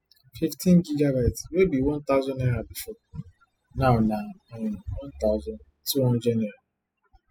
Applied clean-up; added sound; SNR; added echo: classical method spectral subtraction.